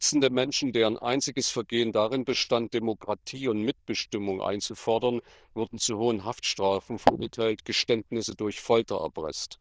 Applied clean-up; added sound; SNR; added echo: neural diffusion model UNIVERSE++.